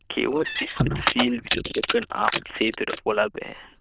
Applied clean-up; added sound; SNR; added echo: neural diffusion model UNIVERSE++.